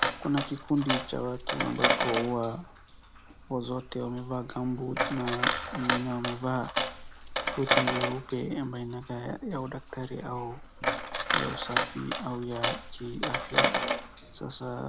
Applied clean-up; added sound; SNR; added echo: none; Coin (dropping); -1 dB; none.